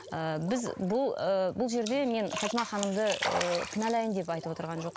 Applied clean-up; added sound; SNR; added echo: none; Splash, splatter; 9 dB; none.